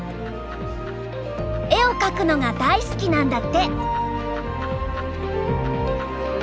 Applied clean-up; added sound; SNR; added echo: none; none; none; none.